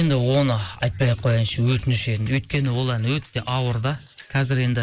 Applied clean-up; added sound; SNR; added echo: neural mask model Resemble Enhance denoiser.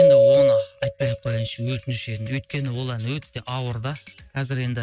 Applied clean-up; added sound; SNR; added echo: neural mask model RNNoise.